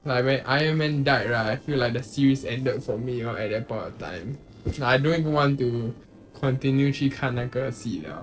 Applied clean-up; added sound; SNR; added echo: neural separator model SepFormer DNS4.